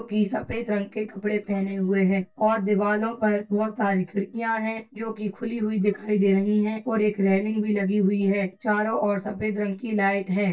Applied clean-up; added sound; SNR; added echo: neural mask model DeepFilterNet 3.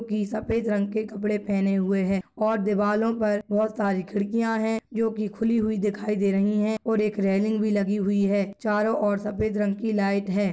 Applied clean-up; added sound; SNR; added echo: none; none; none; none.